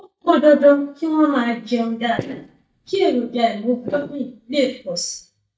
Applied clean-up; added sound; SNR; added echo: neural mask model DeepFilterNet 3.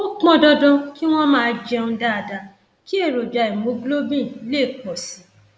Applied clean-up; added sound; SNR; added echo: none; none; none; none.